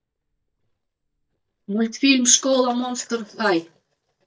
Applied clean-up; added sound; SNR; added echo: neural mask model DeepFilterNet 3.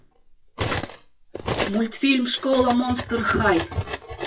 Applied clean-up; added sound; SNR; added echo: classical method WPE with log-MMSE.